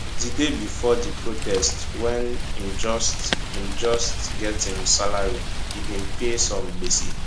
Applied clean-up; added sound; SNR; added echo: none; Rain; -2 dB; none.